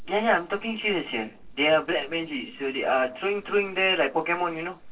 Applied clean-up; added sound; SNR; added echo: neural separator model SepFormer DNS4.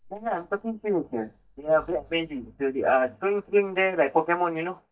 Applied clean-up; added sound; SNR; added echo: neural mask model DeepFilterNet 3.